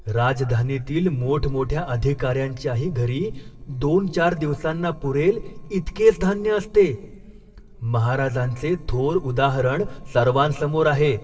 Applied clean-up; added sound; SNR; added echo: neural separator model SepFormer DNS4.